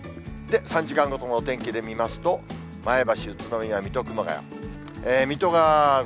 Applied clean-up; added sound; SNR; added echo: none; none; none; none.